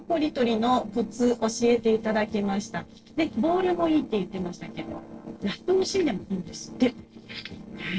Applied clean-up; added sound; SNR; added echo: neural separator model SepFormer DNS4.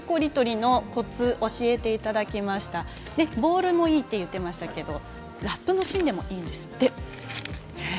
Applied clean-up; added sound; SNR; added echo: none; none; none; none.